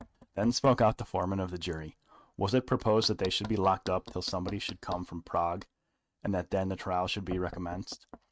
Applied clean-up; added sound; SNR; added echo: neural mask model RNNoise.